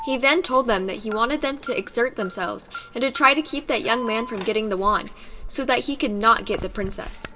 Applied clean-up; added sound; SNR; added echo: none; Alarm; 14 dB; reverberation time 0.4 s.